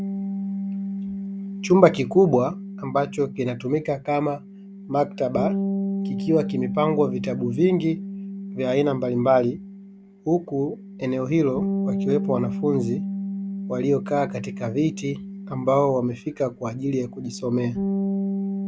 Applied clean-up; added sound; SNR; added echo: none; Bass guitar; 6 dB; none.